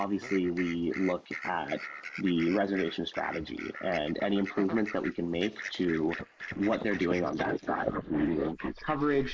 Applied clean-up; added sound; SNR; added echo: neural mask model Resemble Enhance denoiser.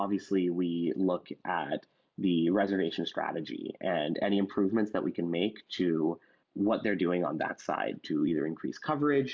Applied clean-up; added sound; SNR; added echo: none; none; none; none.